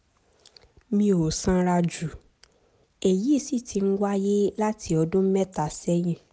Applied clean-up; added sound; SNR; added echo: none; none; none; none.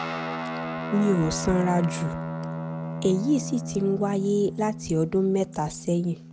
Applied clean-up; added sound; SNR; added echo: none; Guitar; 7 dB; none.